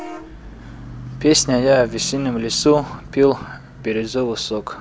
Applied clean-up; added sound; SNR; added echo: none; Bus / Vehicle horn, car horn, honking; 15 dB; none.